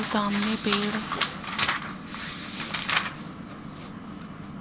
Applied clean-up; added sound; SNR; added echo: none; none; none; none.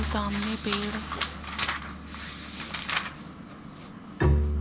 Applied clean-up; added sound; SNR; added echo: none; Bowed string instrument; -2 dB; none.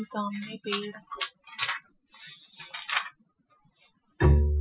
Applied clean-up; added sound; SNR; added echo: classical method Wiener filter.